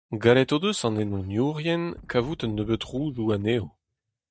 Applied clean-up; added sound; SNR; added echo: neural mask model DeepFilterNet 3.